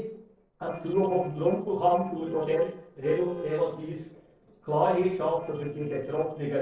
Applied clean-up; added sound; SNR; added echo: neural separator model SepFormer DNS4.